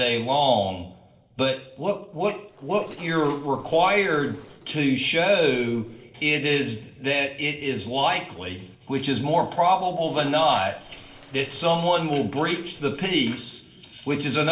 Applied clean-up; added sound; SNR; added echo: neural separator model SepFormer DNS4.